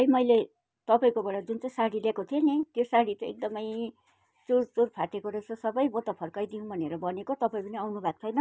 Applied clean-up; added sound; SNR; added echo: none; none; none; none.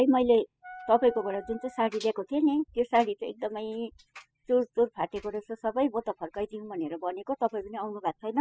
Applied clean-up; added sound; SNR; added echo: classical method spectral subtraction.